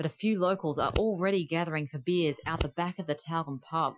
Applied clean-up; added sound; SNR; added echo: classical method Wiener filter.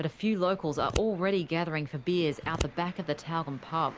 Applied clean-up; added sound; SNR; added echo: none; Scissors; 9 dB; none.